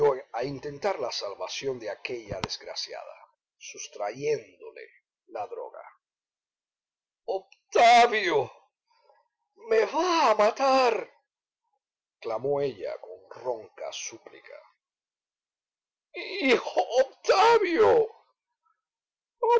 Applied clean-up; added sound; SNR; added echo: none; none; none; none.